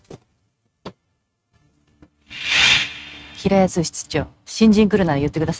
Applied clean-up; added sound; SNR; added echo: neural mask model RNNoise.